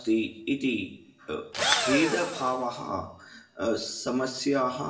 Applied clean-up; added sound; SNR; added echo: none; Engine / Drill; 0 dB; reverberation time 0.7 s.